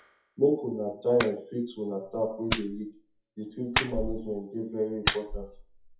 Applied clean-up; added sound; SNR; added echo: classical method WPE with log-MMSE.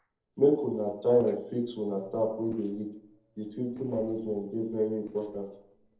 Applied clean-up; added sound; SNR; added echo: neural separator model SepFormer DNS4.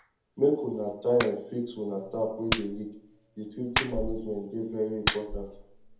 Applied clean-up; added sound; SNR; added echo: none; Clapping; 5 dB; reverberation time 0.7 s.